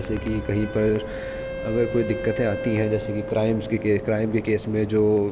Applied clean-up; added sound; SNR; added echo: none; Wind instrument, woodwind instrument; 11 dB; none.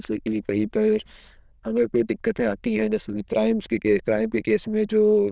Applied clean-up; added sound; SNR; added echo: neural diffusion model UNIVERSE++.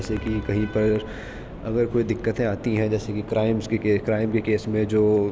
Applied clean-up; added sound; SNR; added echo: none; none; none; none.